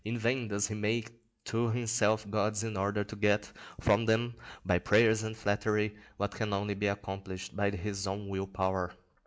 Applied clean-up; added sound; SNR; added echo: none; none; none; none.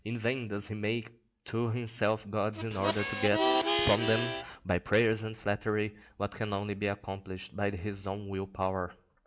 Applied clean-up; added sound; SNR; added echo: none; Harmonica; -1 dB; none.